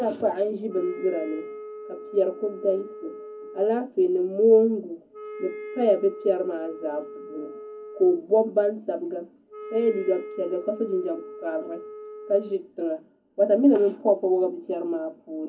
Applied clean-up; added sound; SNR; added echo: none; Wind instrument, woodwind instrument; 14 dB; reverberation time 0.4 s.